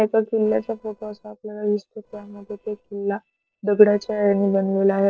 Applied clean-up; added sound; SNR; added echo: neural separator model SepFormer DNS4.